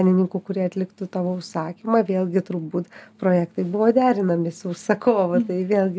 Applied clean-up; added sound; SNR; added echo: none; none; none; none.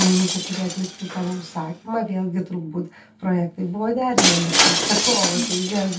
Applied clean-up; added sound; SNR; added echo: none; Shatter; 0 dB; reverberation time 0.2 s.